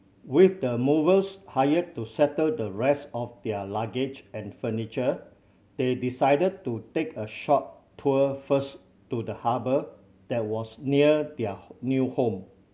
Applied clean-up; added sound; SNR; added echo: none; none; none; none.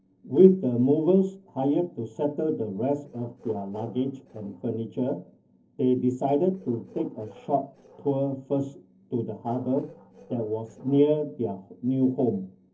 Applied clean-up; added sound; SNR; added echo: neural separator model SepFormer DNS4.